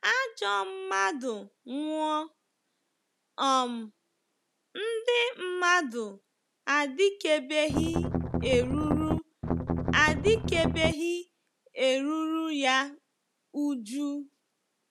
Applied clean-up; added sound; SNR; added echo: none; Strum; 0 dB; none.